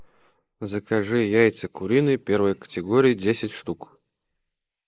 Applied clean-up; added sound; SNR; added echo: neural mask model Resemble Enhance denoiser.